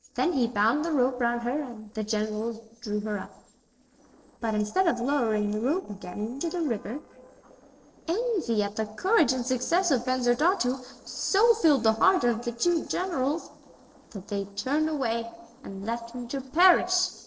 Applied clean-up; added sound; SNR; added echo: neural separator model SepFormer DNS4.